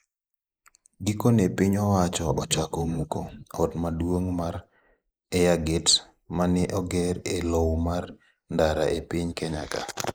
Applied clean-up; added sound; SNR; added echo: neural mask model Resemble Enhance denoiser.